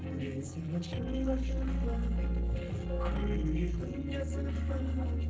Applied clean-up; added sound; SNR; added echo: neural separator model SepFormer DNS4.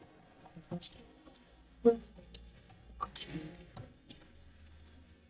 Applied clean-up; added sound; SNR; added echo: neural mask model DeepFilterNet 3.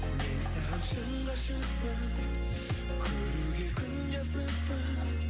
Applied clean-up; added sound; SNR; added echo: none; none; none; none.